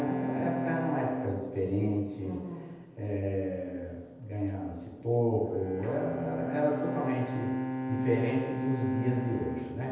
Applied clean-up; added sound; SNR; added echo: none; Bowed string instrument; 5 dB; reverberation time 1.1 s.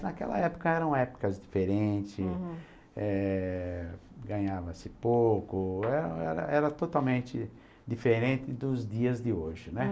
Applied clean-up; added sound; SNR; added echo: none; none; none; none.